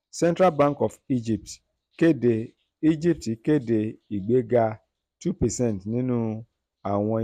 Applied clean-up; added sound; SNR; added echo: none; none; none; none.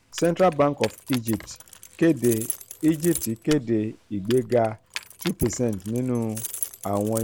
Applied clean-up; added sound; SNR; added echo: none; Keys jangling; 13 dB; none.